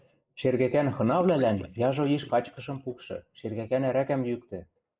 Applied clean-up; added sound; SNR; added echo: neural mask model Resemble Enhance denoiser.